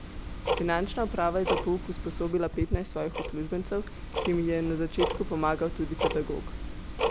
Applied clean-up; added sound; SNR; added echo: none; Tick-tock; 2 dB; none.